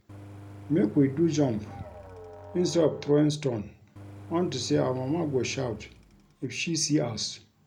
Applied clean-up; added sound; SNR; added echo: none; Engine + Musical instrument; 17 dB; none.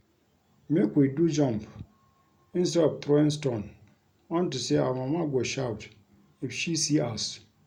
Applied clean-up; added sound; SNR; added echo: none; none; none; none.